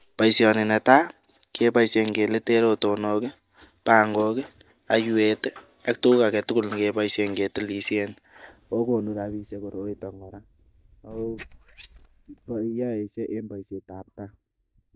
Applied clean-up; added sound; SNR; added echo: neural mask model DeepFilterNet 3.